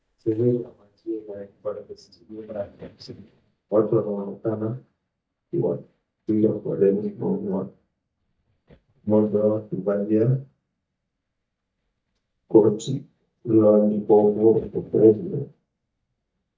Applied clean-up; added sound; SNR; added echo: neural mask model DeepFilterNet 3.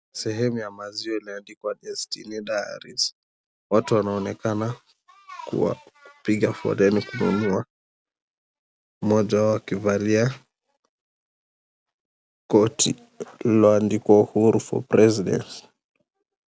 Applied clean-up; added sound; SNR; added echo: none; none; none; none.